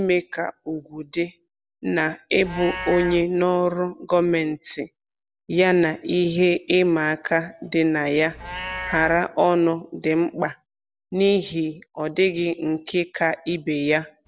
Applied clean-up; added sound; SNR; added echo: none; Livestock, farm animals, working animals; 18 dB; none.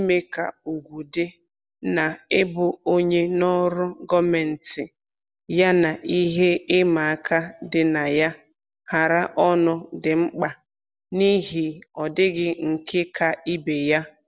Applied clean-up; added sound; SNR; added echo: none; none; none; none.